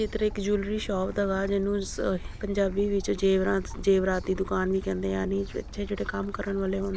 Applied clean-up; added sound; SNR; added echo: none; Stream / Bird; 11 dB; none.